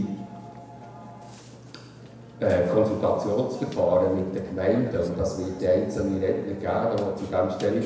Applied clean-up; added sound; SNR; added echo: none; Burping, eructation; 18 dB; reverberation time 0.9 s.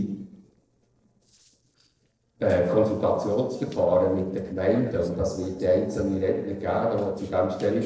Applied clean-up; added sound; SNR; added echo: neural separator model SepFormer DNS4.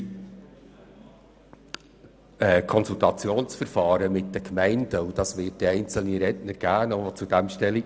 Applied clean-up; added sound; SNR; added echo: none; none; none; none.